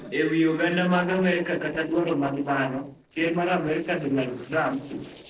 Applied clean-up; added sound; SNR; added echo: neural separator model SepFormer DNS4.